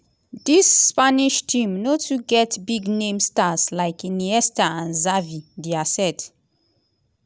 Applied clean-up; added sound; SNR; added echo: none; none; none; none.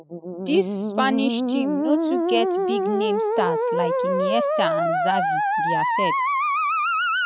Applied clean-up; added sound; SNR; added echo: classical method spectral subtraction.